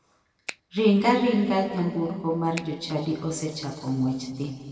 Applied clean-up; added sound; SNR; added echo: none; Finger snapping; 14 dB; reverberation time 2.1 s.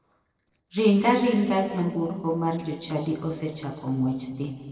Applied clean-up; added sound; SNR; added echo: neural separator model SepFormer DNS4.